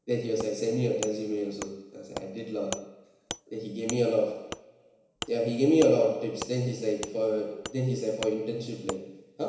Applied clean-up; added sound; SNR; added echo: none; Wood; 14 dB; reverberation time 1.0 s.